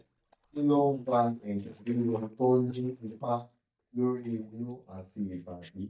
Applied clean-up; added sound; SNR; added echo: neural mask model DeepFilterNet 3.